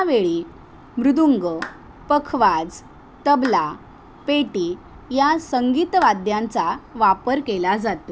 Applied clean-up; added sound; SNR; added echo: none; Clapping; 20 dB; none.